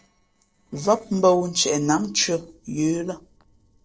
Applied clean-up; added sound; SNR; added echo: neural separator model SepFormer DNS4.